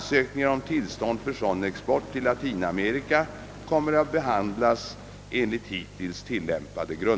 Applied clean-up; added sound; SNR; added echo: none; Gunshot, gunfire / Fireworks; 19 dB; none.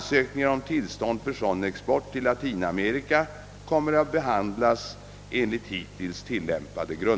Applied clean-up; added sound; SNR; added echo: none; none; none; none.